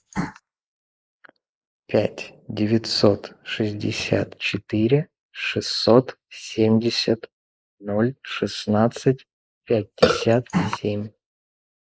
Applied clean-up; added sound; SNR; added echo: neural mask model Resemble Enhance denoiser.